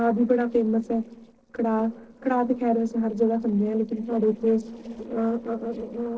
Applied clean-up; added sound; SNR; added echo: neural separator model SepFormer DNS4.